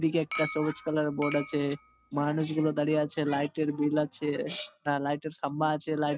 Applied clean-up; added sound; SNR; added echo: none; Chink, clink; 11 dB; none.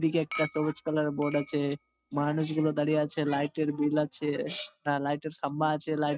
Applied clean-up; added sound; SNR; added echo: neural mask model RNNoise.